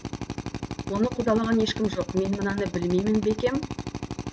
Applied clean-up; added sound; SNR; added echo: none; Drill; 7 dB; none.